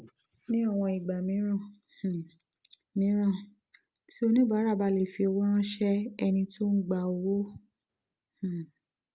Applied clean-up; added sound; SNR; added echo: none; none; none; none.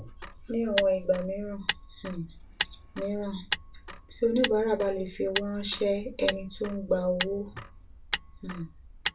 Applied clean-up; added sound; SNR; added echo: none; Motor vehicle (road); 7 dB; reverberation time 0.2 s.